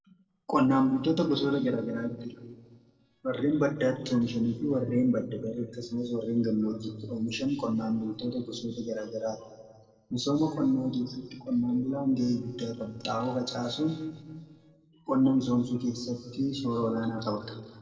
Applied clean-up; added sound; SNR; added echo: neural separator model SepFormer DNS4.